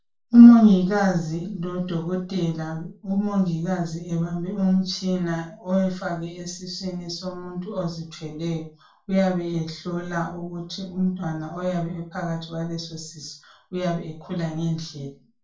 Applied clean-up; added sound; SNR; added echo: none; none; none; reverberation time 0.3 s.